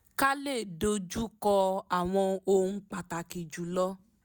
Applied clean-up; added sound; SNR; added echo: none; none; none; none.